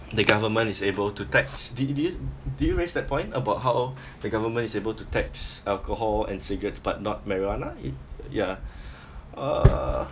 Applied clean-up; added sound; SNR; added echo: none; none; none; none.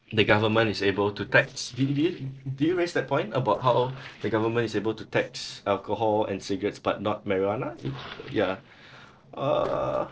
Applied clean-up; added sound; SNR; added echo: neural separator model SepFormer DNS4.